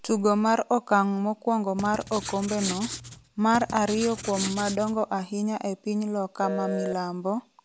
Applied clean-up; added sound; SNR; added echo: none; Writing + Telephone; 9 dB; none.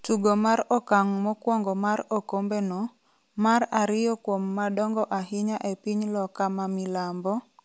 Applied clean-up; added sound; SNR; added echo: none; none; none; none.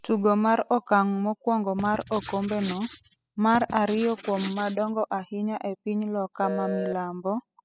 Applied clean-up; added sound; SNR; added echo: classical method spectral subtraction.